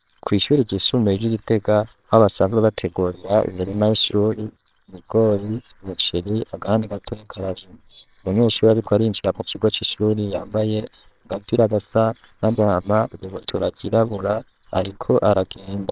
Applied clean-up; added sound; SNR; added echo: neural separator model SepFormer WHAMR!.